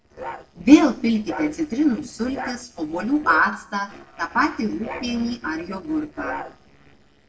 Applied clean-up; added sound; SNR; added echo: neural separator model SepFormer DNS4.